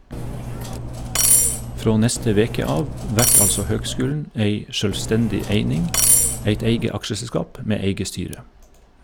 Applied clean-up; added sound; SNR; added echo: none; Cutlery, silverware; -1 dB; none.